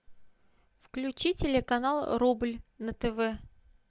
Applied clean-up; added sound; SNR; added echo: none; none; none; none.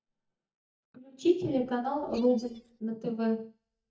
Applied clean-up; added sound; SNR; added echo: neural mask model DeepFilterNet 3.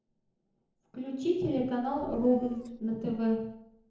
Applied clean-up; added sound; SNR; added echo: neural separator model SepFormer DNS4.